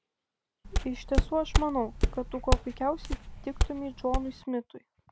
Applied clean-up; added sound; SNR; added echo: none; Walk, footsteps; -4 dB; none.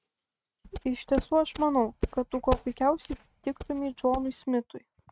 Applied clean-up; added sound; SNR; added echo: neural mask model RNNoise.